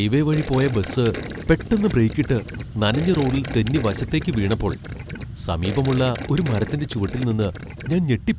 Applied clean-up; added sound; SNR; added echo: none; Gurgling + Fixed-wing aircraft, airplane; 10 dB; none.